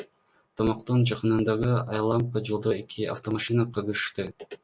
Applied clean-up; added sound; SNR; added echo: none; none; none; none.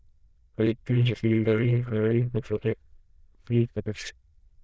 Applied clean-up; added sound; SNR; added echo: neural diffusion model UNIVERSE++.